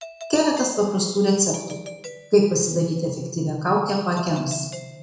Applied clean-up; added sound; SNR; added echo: none; Doorbell; 18 dB; reverberation time 1.0 s.